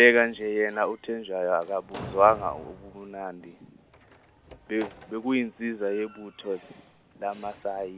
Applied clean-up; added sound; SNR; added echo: none; Slam; 20 dB; none.